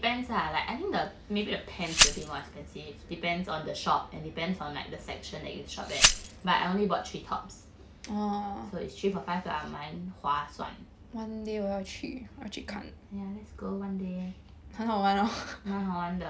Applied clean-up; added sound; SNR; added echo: none; Glass; -3 dB; none.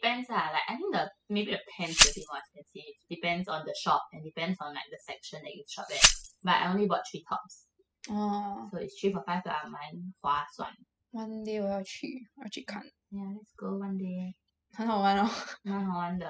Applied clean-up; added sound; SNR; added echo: classical method spectral subtraction.